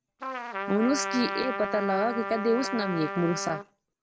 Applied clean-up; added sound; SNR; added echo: none; Trumpet; 5 dB; none.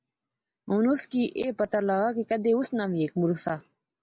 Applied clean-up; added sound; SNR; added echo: none; none; none; none.